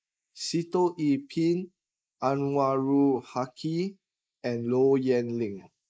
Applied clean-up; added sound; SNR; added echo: neural mask model Resemble Enhance denoiser.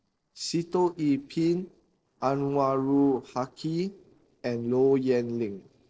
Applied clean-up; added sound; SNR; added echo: neural separator model SepFormer DNS4.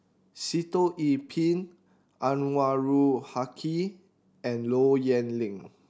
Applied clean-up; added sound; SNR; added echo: none; none; none; none.